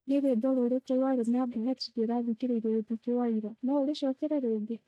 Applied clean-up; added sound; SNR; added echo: neural mask model DeepFilterNet 3.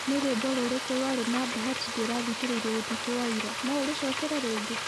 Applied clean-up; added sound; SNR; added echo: none; Frying (food); 3 dB; none.